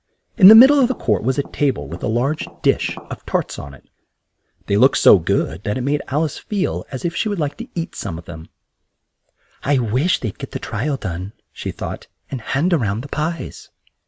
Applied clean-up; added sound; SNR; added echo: none; Tap; 19 dB; none.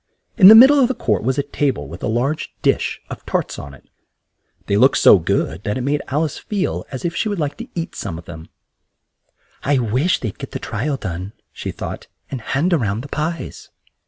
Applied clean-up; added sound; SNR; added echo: none; none; none; none.